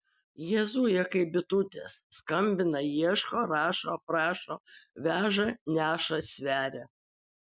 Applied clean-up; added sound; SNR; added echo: none; none; none; none.